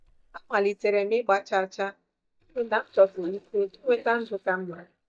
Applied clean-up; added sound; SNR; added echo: neural mask model DeepFilterNet 3.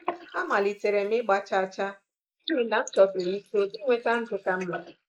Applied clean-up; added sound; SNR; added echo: neural mask model Resemble Enhance denoiser.